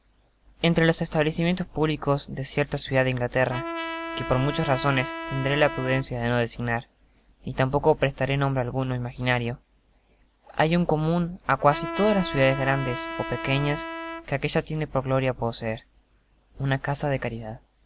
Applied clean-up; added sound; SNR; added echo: none; Trumpet; 8 dB; none.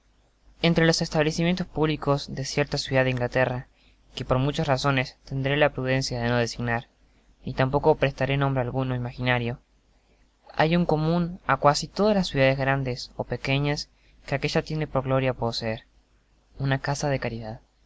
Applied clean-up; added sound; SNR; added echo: none; none; none; none.